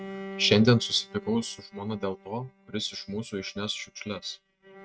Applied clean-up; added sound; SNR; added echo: neural mask model RNNoise.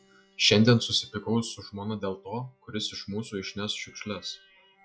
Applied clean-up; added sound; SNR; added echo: classical method log-MMSE.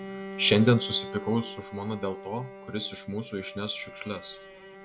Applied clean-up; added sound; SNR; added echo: none; Bowed string instrument; 13 dB; none.